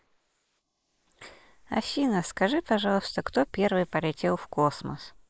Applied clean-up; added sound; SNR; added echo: neural mask model Resemble Enhance denoiser.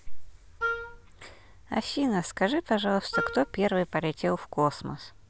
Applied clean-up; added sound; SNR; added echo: none; Wind instrument, woodwind instrument; 5 dB; none.